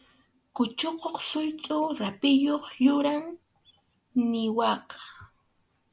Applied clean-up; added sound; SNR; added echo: none; none; none; none.